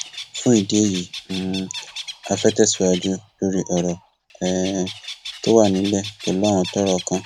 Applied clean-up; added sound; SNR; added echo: none; Bird; 14 dB; none.